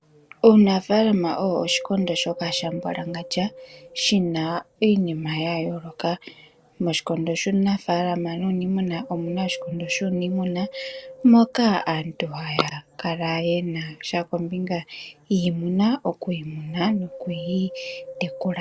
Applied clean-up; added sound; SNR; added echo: none; Wind; 17 dB; none.